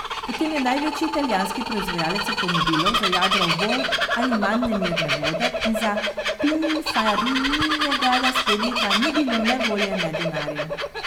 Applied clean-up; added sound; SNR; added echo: none; Bird vocalization, bird call, bird song; -1 dB; none.